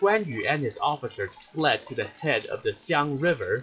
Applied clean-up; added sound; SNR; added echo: classical method WPE with log-MMSE.